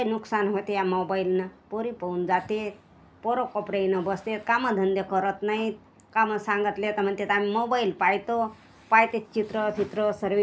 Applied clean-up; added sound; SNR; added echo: none; none; none; none.